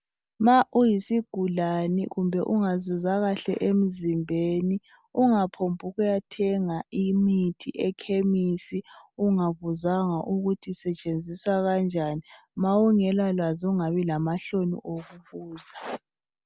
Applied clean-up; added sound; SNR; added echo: none; none; none; none.